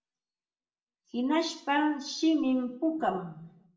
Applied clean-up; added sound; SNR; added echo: none; none; none; reverberation time 0.5 s.